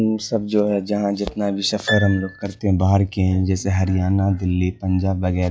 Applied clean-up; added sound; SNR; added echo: classical method log-MMSE.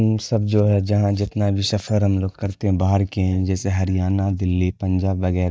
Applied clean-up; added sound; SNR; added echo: neural mask model DeepFilterNet 3.